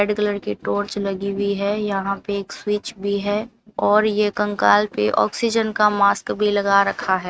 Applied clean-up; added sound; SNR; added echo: neural mask model RNNoise.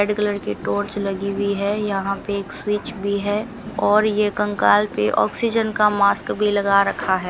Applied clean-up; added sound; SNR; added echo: none; Train; 17 dB; none.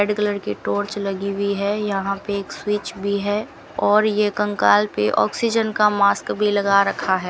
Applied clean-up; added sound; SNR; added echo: none; none; none; none.